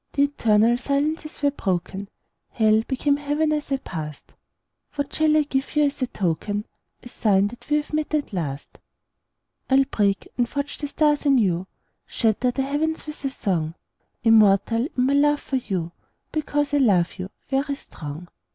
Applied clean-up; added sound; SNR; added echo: none; none; none; none.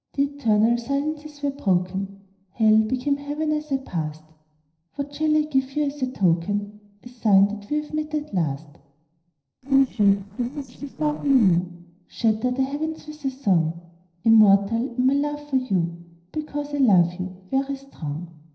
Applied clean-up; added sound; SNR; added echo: neural separator model SepFormer DNS4.